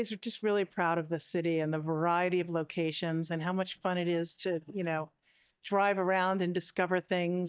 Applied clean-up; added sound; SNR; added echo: neural mask model DeepFilterNet 3.